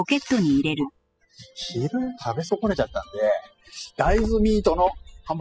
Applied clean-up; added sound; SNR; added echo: classical method spectral subtraction.